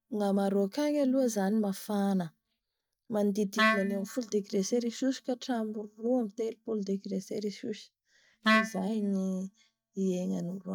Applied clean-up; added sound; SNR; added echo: neural mask model DeepFilterNet 3.